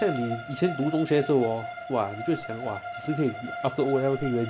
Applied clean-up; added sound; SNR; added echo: none; Bowed string instrument; 10 dB; none.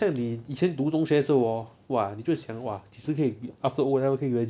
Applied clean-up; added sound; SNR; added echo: none; none; none; none.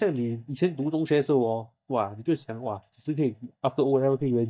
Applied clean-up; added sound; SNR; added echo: neural mask model DeepFilterNet 3.